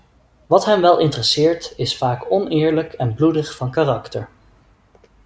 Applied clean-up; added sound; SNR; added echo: none; none; none; none.